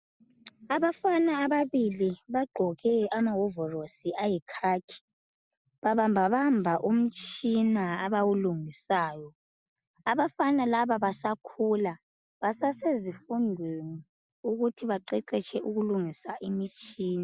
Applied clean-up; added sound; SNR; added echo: none; none; none; none.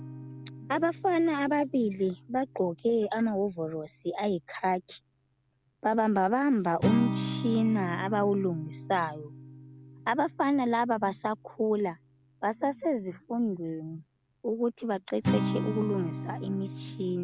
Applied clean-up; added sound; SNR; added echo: none; Acoustic guitar; 8 dB; none.